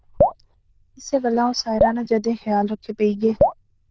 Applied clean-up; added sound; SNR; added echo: neural diffusion model UNIVERSE++.